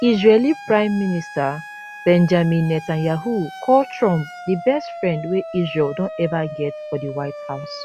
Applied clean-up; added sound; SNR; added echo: none; Siren; 14 dB; none.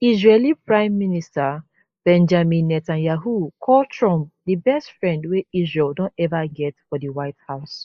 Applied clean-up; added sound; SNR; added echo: neural mask model Resemble Enhance denoiser.